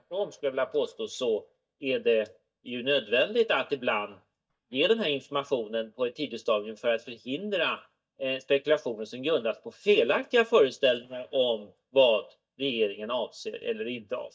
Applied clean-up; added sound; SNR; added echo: neural mask model DeepFilterNet 3.